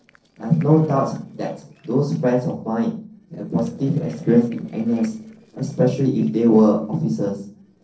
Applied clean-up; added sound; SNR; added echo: neural separator model SepFormer DNS4.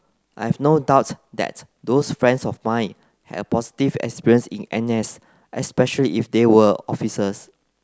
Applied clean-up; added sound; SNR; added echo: none; none; none; none.